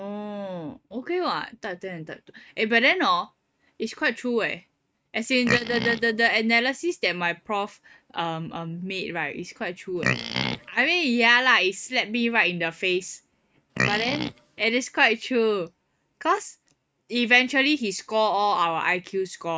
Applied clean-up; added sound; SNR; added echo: neural mask model RNNoise.